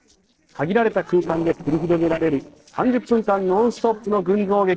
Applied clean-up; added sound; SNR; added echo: neural separator model SepFormer DNS4.